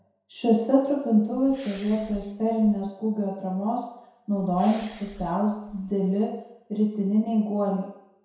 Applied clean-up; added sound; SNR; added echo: none; Respiratory sounds; 17 dB; reverberation time 0.7 s.